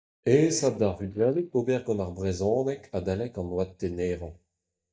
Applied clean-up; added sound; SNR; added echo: neural mask model DeepFilterNet 3.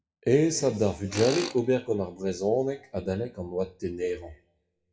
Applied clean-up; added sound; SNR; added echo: classical method WPE with log-MMSE.